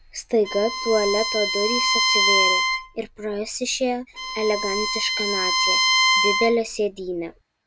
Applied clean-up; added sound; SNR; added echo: none; Bowed string instrument; -2 dB; none.